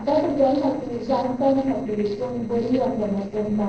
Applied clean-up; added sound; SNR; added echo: neural separator model SepFormer DNS4.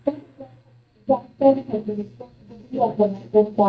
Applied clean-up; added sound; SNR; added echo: neural mask model DeepFilterNet 3.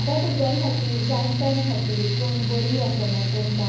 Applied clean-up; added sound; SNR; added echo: none; Mechanical fan; -4 dB; reverberation time 1.2 s.